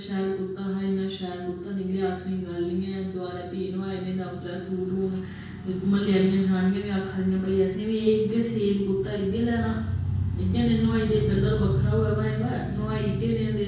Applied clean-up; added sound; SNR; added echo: none; none; none; reverberation time 0.6 s.